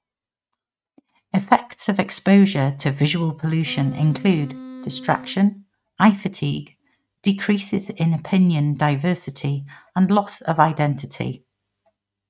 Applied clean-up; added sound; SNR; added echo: neural mask model RNNoise.